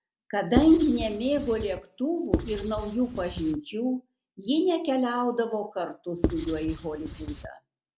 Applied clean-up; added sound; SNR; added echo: none; Writing; 5 dB; none.